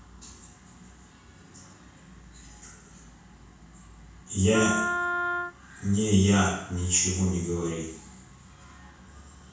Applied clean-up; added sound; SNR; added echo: none; Wind instrument, woodwind instrument; 2 dB; reverberation time 0.6 s.